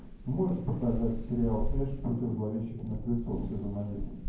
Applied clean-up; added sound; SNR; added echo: none; Thunder / Rain; 4 dB; reverberation time 0.9 s.